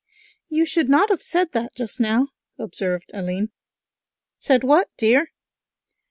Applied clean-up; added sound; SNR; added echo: none; none; none; none.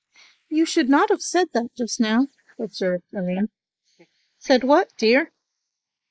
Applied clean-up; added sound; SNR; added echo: neural mask model Resemble Enhance denoiser.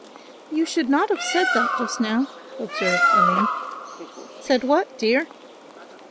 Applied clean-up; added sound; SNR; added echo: none; Bird; 1 dB; none.